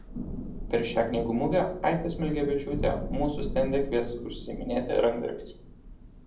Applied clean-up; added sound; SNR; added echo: none; Thunder / Rain; 7 dB; reverberation time 0.6 s.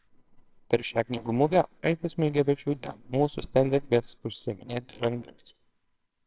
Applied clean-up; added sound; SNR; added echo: neural separator model SepFormer WHAMR!.